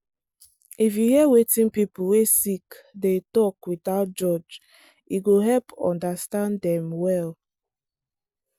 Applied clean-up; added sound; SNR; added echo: none; none; none; none.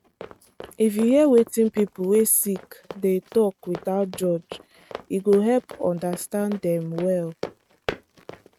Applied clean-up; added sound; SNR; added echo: neural mask model RNNoise.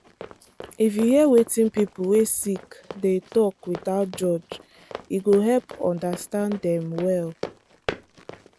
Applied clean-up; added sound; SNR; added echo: none; Run; 16 dB; none.